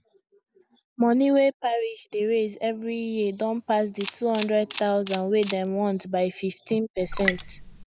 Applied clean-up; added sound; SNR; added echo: none; Raindrop + Camera; 6 dB; none.